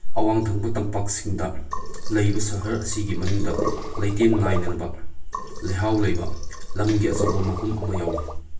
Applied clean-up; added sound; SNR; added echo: none; Sink (filling or washing); 10 dB; reverberation time 0.3 s.